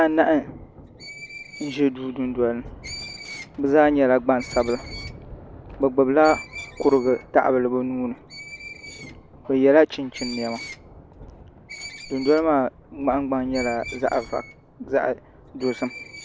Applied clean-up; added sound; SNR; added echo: none; Screech + Thunder; 16 dB; none.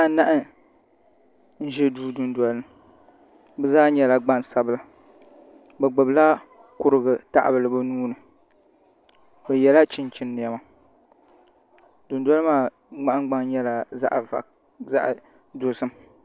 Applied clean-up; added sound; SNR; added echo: none; none; none; none.